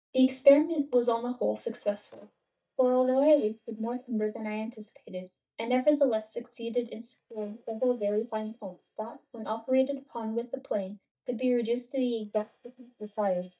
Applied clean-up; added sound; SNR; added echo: neural mask model DeepFilterNet 3.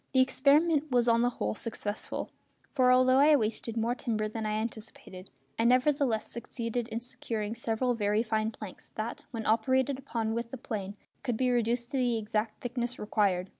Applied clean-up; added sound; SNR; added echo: none; none; none; none.